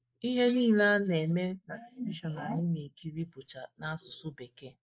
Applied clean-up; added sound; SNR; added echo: neural mask model Resemble Enhance denoiser.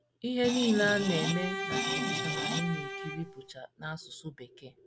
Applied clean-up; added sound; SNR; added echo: none; Screech + Bowed string instrument; 1 dB; none.